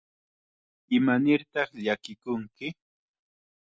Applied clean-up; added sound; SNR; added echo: none; none; none; none.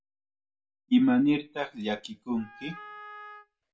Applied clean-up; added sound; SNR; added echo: none; Wind instrument, woodwind instrument; 17 dB; reverberation time 0.2 s.